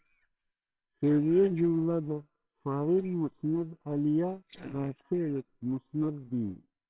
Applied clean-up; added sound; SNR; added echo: neural separator model SepFormer WHAMR!.